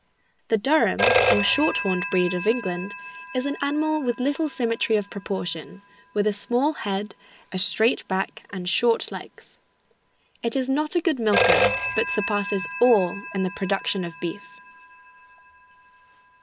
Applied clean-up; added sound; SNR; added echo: none; Telephone; -1 dB; none.